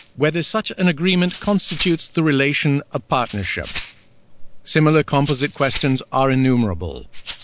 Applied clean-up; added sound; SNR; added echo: none; Rattle (instrument); 15 dB; none.